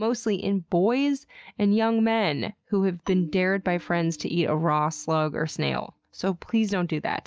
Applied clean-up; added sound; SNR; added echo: neural mask model DeepFilterNet 3.